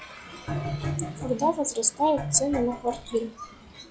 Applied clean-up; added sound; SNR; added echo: classical method log-MMSE.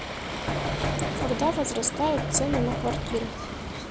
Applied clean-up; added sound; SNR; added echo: none; Waves, surf + Knock; 0 dB; none.